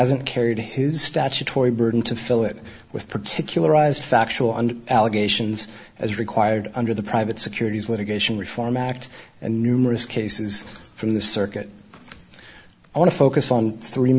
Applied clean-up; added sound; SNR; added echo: none; none; none; none.